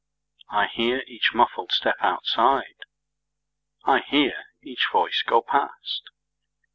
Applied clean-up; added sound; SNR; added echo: none; none; none; none.